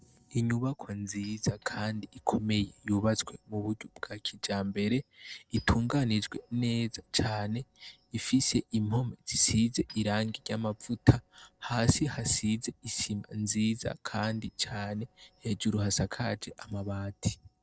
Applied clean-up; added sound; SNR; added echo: neural separator model SepFormer DNS4.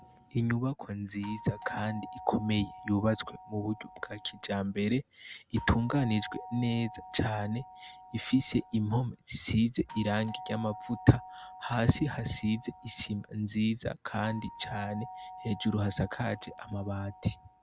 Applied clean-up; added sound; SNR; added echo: none; Doorbell; 16 dB; none.